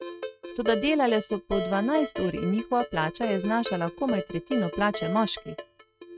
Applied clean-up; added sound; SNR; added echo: neural mask model RNNoise.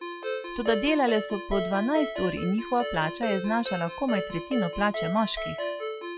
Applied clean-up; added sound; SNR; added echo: classical method log-MMSE.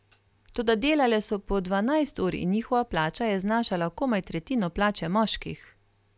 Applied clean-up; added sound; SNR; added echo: none; none; none; none.